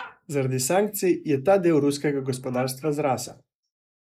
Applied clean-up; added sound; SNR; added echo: neural mask model Resemble Enhance denoiser.